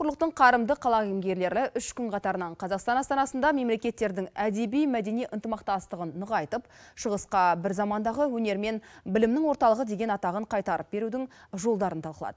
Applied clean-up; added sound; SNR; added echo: none; none; none; none.